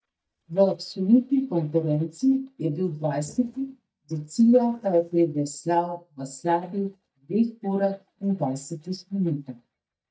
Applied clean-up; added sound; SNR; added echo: neural mask model DeepFilterNet 3.